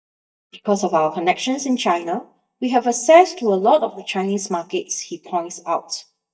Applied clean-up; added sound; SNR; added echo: neural mask model DeepFilterNet 3.